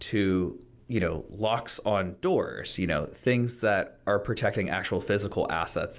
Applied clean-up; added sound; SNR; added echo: none; none; none; none.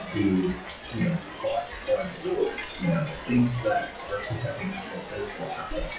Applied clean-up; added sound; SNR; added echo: classical method WPE with log-MMSE.